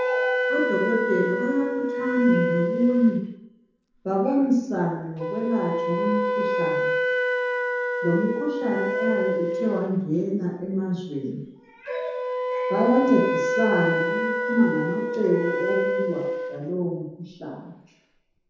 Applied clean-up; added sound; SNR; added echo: none; Wind instrument, woodwind instrument; 1 dB; reverberation time 0.9 s.